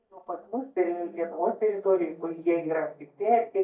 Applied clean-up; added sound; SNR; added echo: neural mask model DeepFilterNet 3.